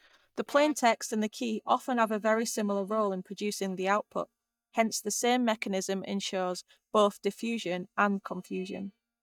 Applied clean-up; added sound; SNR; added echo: neural mask model DeepFilterNet 3.